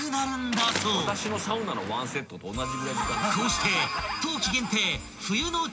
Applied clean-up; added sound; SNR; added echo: none; Waves, surf; 8 dB; reverberation time 0.3 s.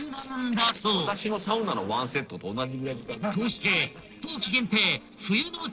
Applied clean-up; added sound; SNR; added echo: neural separator model SepFormer DNS4.